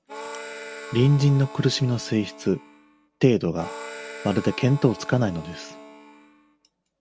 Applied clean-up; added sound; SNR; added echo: none; Harmonica; 16 dB; none.